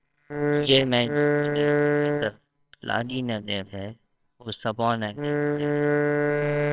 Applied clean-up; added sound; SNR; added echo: neural separator model SepFormer WHAMR!.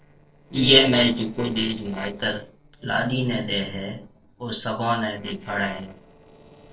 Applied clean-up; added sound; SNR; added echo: neural separator model SepFormer DNS4.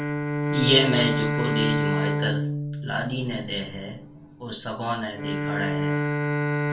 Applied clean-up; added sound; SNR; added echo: none; Bowed string instrument; -2 dB; reverberation time 0.2 s.